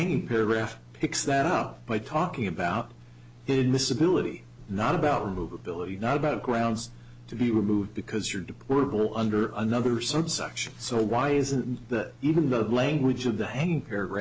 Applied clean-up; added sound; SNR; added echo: none; none; none; none.